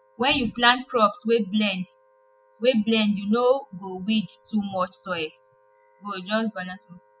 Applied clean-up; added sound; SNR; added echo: classical method spectral subtraction.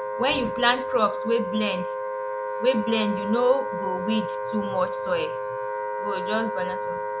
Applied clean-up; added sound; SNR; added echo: none; Wind instrument, woodwind instrument; 3 dB; none.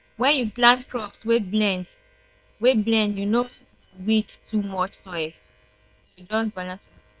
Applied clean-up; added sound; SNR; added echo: neural separator model SepFormer WHAM!.